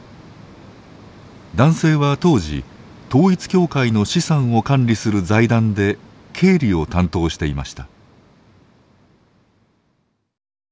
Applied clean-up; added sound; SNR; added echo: none; none; none; none.